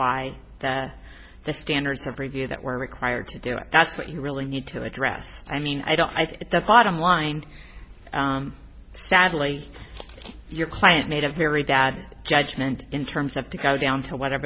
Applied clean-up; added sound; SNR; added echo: none; none; none; none.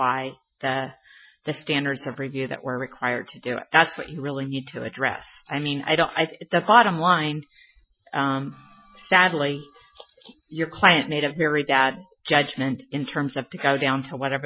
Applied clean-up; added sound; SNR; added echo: classical method Wiener filter.